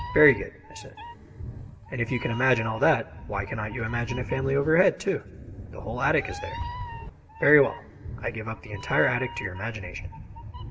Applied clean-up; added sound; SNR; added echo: none; Meow; 11 dB; reverberation time 2.3 s.